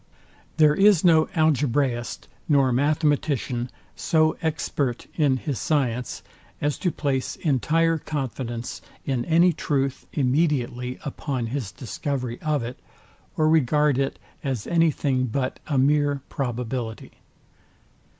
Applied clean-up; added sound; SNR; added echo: none; none; none; none.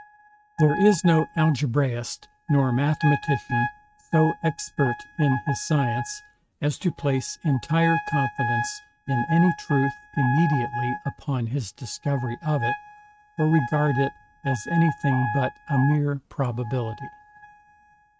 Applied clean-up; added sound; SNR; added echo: neural mask model RNNoise.